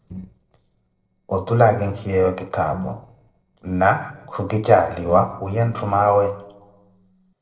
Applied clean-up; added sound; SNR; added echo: neural separator model SepFormer DNS4.